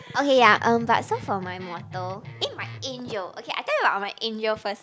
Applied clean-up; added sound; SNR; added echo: none; Guitar; 15 dB; none.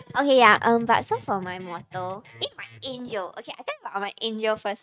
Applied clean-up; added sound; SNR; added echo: neural mask model RNNoise.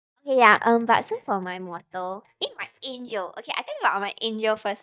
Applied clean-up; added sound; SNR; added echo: neural mask model DeepFilterNet 3.